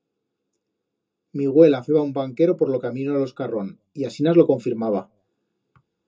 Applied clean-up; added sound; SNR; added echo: none; none; none; reverberation time 0.2 s.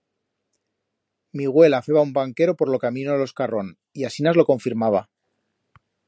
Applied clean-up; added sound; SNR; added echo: none; none; none; none.